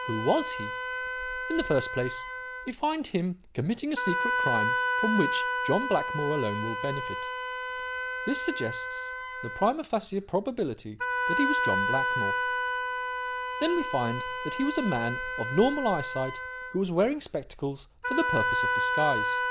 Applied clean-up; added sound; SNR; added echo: none; Wind instrument, woodwind instrument; 1 dB; none.